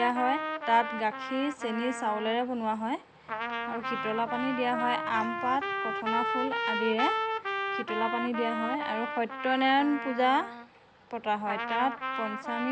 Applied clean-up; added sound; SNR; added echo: none; Trumpet; 4 dB; none.